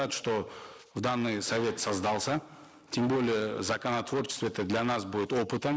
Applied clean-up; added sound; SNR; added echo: neural mask model Resemble Enhance denoiser.